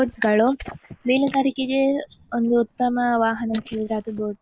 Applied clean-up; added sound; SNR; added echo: neural mask model Resemble Enhance denoiser.